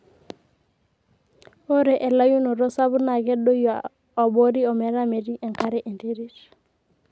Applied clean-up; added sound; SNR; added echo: none; none; none; none.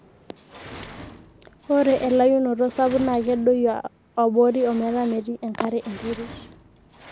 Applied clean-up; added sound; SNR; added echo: none; Sliding door; 18 dB; none.